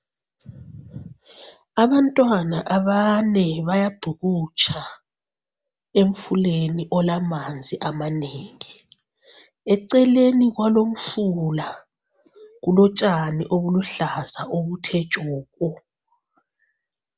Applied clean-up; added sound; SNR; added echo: none; none; none; none.